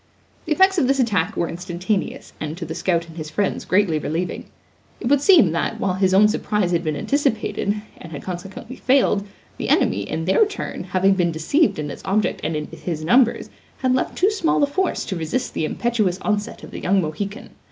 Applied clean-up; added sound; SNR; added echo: none; none; none; none.